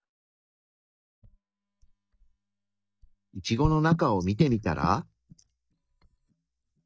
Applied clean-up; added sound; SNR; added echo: neural mask model DeepFilterNet 3.